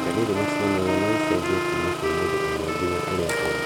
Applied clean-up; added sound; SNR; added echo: none; Engine + Wind instrument, woodwind instrument; -2 dB; none.